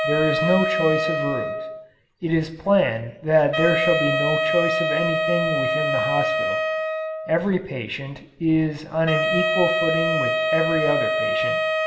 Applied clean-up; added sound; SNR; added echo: none; Wind instrument, woodwind instrument; 0 dB; reverberation time 0.8 s.